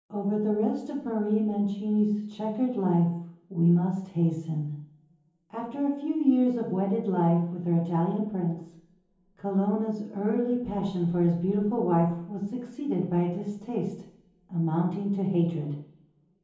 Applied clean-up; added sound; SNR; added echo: none; none; none; reverberation time 0.7 s.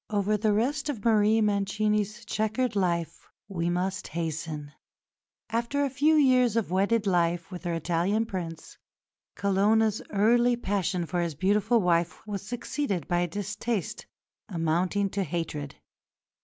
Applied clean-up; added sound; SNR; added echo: none; none; none; none.